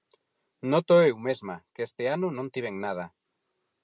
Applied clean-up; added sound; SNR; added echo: none; none; none; none.